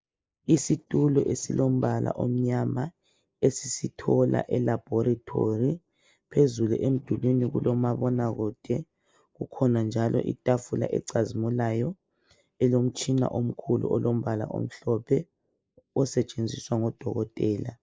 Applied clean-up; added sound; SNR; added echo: neural mask model Resemble Enhance denoiser.